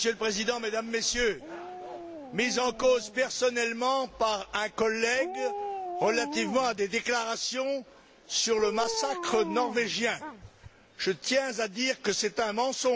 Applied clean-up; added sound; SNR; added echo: none; Dog; 11 dB; none.